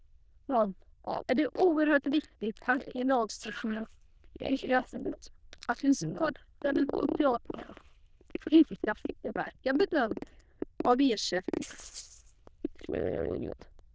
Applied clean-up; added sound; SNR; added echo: neural diffusion model UNIVERSE++.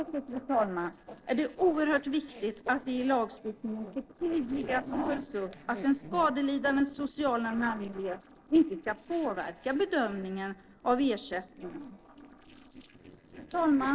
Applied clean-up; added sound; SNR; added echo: neural separator model SepFormer DNS4.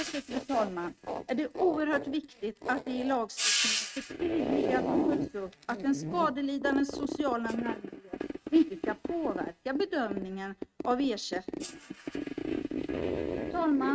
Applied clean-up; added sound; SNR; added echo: neural mask model RNNoise.